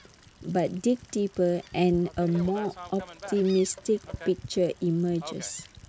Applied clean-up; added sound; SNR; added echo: none; Gull, seagull + Rain; 17 dB; none.